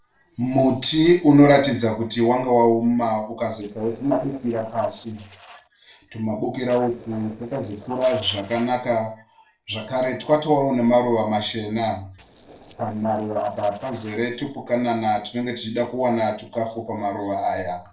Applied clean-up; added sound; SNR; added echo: neural separator model SepFormer DNS4.